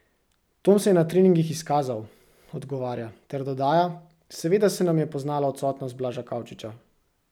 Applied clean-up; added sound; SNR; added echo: none; none; none; none.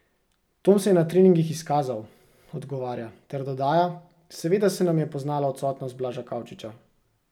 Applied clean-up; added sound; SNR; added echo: none; none; none; reverberation time 0.3 s.